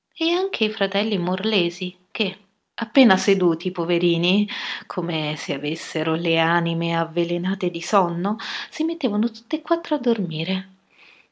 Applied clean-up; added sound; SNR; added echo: none; none; none; none.